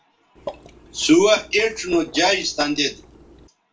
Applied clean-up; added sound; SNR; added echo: none; Water / Liquid; 19 dB; reverberation time 0.2 s.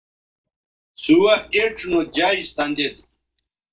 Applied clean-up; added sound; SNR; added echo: neural mask model DeepFilterNet 3.